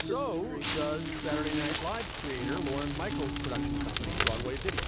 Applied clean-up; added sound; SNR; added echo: none; Crackle; -4 dB; none.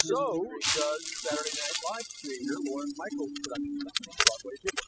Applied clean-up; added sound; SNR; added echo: classical method spectral subtraction.